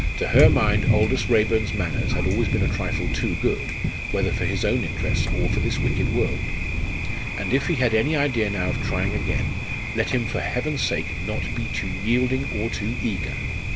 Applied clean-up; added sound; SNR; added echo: none; Thunder; -2 dB; none.